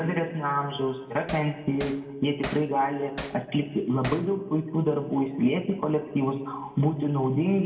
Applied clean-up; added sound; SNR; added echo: none; Hammer; 14 dB; reverberation time 1.3 s.